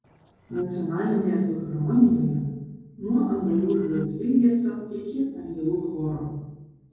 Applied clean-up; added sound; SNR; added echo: neural separator model SepFormer DNS4.